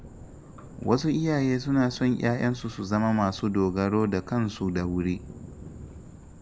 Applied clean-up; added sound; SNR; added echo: none; Thunder; 18 dB; none.